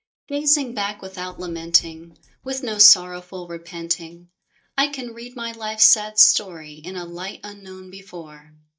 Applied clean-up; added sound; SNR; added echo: neural mask model DeepFilterNet 3.